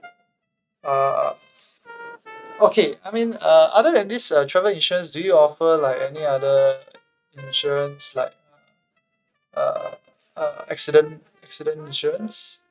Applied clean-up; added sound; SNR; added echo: neural mask model RNNoise.